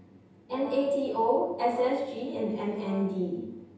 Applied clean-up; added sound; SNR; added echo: none; Brass instrument; 16 dB; reverberation time 0.9 s.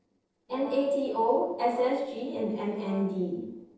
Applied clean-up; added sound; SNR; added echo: neural separator model SepFormer DNS4.